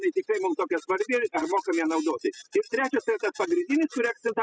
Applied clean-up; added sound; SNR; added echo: classical method spectral subtraction.